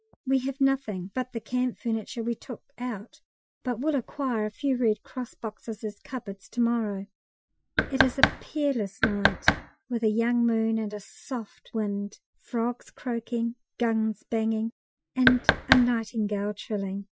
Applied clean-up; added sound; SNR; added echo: classical method Wiener filter.